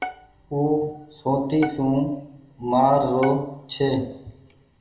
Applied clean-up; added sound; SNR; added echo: none; Bowed string instrument; 16 dB; reverberation time 0.7 s.